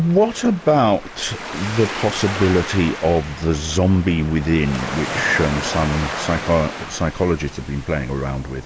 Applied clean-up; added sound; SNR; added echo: none; Waves, surf; 10 dB; none.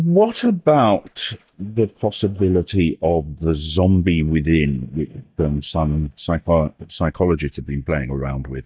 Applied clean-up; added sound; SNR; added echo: neural mask model DeepFilterNet 3.